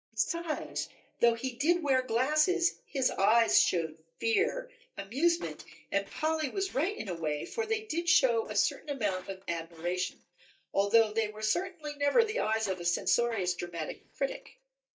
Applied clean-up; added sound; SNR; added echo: neural mask model DeepFilterNet 3.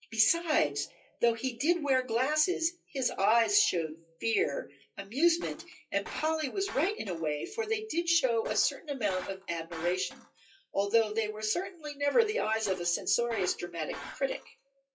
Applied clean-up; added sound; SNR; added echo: classical method WPE with log-MMSE.